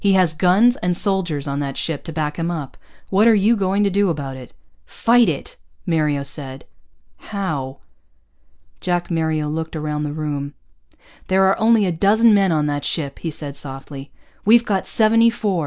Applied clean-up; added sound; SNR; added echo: none; none; none; none.